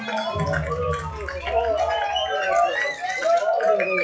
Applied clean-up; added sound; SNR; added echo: classical method log-MMSE.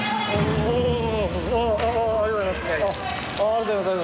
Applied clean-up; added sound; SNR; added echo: none; none; none; none.